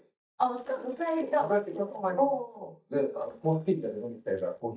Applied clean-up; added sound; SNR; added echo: neural mask model DeepFilterNet 3.